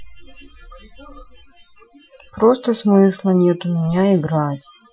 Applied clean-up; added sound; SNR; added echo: classical method Wiener filter.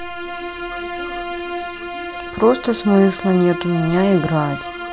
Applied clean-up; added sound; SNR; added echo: none; Bowed string instrument; 9 dB; none.